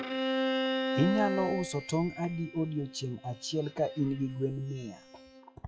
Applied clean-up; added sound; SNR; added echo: classical method log-MMSE.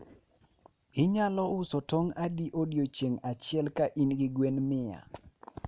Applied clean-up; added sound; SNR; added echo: none; none; none; none.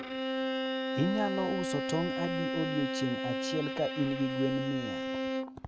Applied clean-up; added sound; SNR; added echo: none; Bowed string instrument; 0 dB; none.